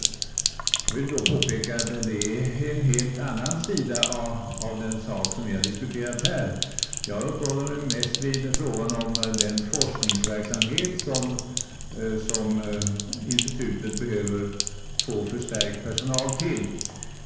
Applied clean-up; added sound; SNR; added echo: none; Sink (filling or washing); 2 dB; reverberation time 1.1 s.